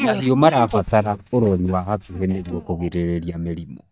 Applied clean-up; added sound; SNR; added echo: neural mask model DeepFilterNet 3.